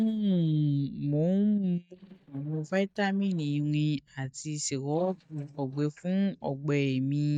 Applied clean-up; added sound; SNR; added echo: neural mask model DeepFilterNet 3.